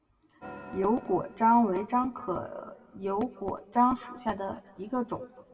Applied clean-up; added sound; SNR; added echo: none; Organ; 19 dB; reverberation time 1.9 s.